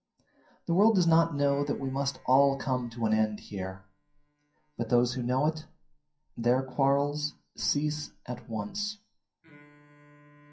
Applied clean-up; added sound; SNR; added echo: classical method WPE with log-MMSE.